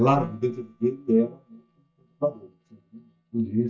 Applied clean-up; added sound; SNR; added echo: neural mask model DeepFilterNet 3.